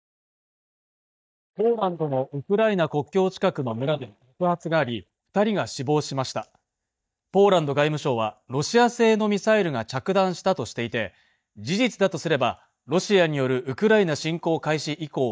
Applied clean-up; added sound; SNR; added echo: neural mask model DeepFilterNet 3.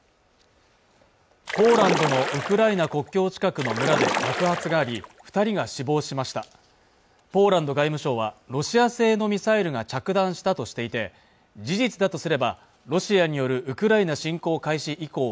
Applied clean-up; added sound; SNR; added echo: none; Splash, splatter; 3 dB; none.